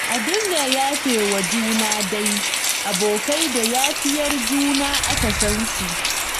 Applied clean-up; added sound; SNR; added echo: none; Rain; -1 dB; none.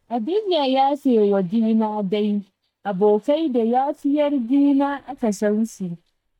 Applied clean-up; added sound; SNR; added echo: neural mask model DeepFilterNet 3.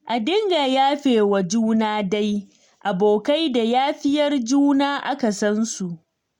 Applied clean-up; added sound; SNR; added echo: none; none; none; none.